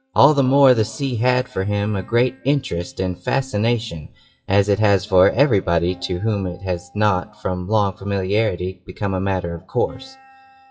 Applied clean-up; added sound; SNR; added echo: classical method WPE with log-MMSE.